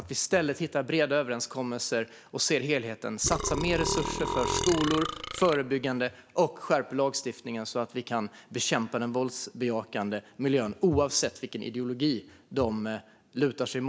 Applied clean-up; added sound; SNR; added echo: none; Burping, eructation; 3 dB; none.